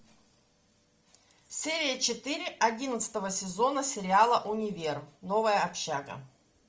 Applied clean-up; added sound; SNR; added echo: none; none; none; none.